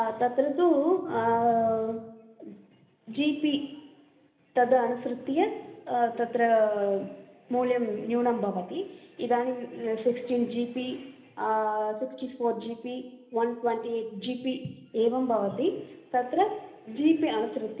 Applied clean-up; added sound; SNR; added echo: none; Animal; 20 dB; reverberation time 1.1 s.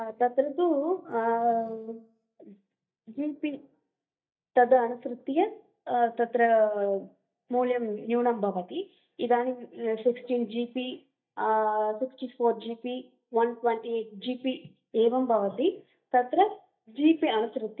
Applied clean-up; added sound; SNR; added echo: neural mask model DeepFilterNet 3.